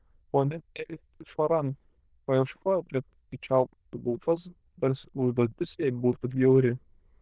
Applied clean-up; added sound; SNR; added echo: neural diffusion model UNIVERSE++.